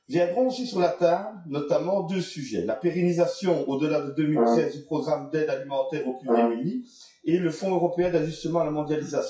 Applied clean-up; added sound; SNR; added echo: classical method WPE with log-MMSE.